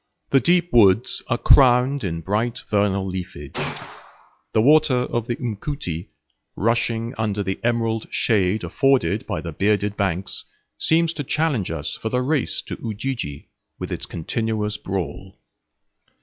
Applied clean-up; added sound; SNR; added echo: classical method log-MMSE.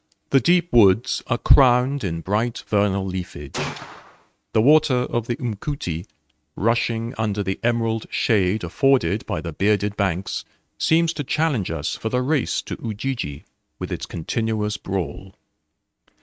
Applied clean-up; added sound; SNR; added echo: neural mask model RNNoise.